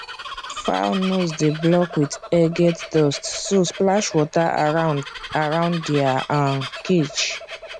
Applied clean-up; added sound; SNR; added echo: none; Bird vocalization, bird call, bird song; 13 dB; none.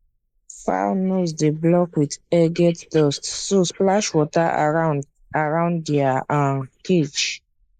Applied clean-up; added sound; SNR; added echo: neural mask model Resemble Enhance denoiser.